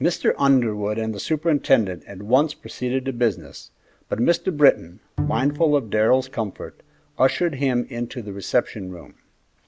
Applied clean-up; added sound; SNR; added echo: none; Bowed string instrument; 11 dB; none.